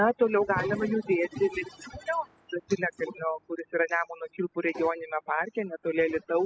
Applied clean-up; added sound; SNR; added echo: classical method spectral subtraction.